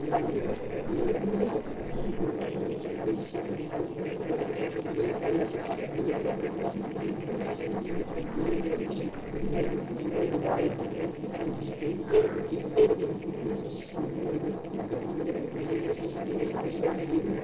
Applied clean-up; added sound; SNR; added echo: neural separator model SepFormer DNS4.